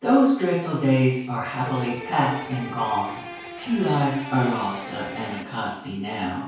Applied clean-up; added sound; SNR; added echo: none; Electric guitar; 13 dB; reverberation time 0.6 s.